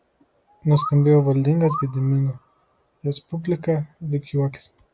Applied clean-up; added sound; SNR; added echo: none; Bird; 13 dB; none.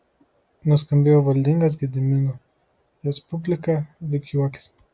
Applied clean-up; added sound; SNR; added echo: none; none; none; none.